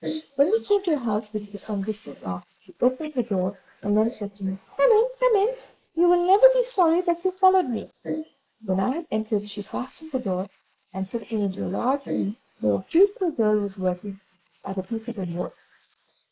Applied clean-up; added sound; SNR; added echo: neural mask model Resemble Enhance denoiser.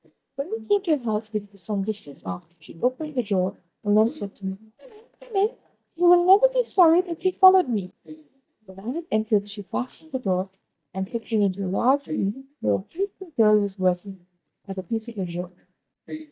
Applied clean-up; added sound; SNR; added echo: neural mask model DeepFilterNet 3.